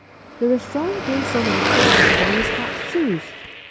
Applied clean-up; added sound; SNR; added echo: none; Car passing by / Traffic noise, roadway noise / Engine; -3 dB; none.